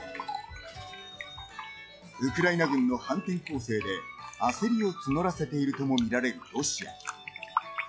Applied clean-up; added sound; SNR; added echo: classical method log-MMSE.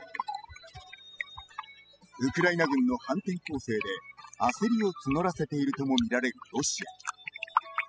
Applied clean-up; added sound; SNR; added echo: classical method spectral subtraction.